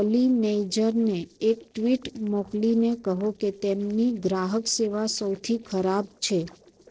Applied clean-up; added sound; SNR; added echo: neural separator model SepFormer DNS4.